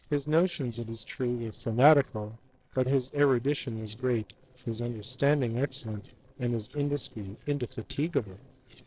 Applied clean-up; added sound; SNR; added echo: neural separator model SepFormer DNS4.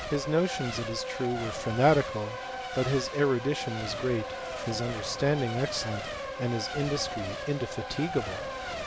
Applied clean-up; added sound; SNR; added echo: none; Race car, auto racing / Accelerating, revving, vroom / Mechanisms; 6 dB; none.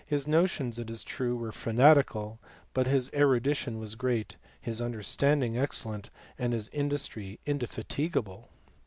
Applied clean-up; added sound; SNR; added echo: none; none; none; none.